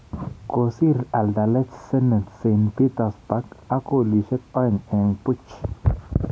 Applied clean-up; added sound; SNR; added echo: none; none; none; none.